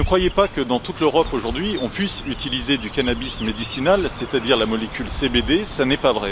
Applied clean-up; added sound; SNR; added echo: none; Chirp, tweet; 10 dB; none.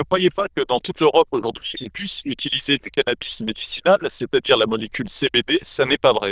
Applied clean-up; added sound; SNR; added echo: neural diffusion model UNIVERSE++.